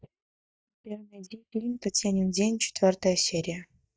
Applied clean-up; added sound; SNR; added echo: neural mask model DeepFilterNet 3.